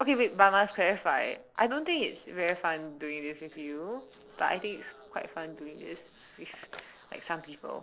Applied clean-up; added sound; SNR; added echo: neural separator model SepFormer DNS4.